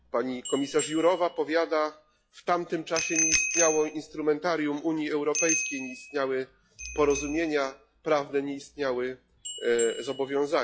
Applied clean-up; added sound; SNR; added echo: classical method log-MMSE.